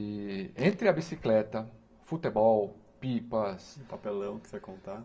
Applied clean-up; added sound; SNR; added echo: none; Fart; 18 dB; reverberation time 0.3 s.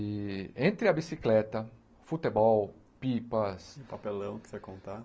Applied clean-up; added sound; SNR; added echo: none; none; none; none.